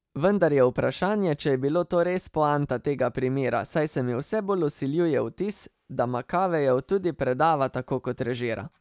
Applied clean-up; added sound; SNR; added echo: none; none; none; none.